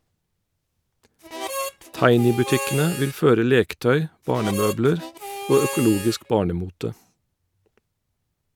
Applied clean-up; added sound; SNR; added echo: none; Harmonica; 9 dB; none.